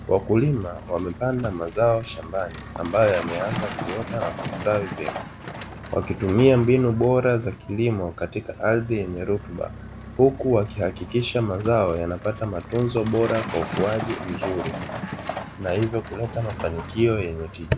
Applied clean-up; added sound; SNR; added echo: none; Truck; 10 dB; none.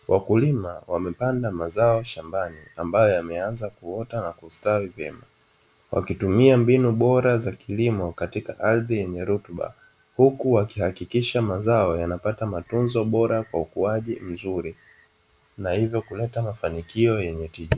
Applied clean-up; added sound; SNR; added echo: none; none; none; none.